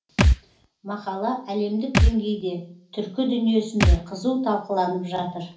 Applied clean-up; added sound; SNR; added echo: none; Thump, thud; -3 dB; reverberation time 0.4 s.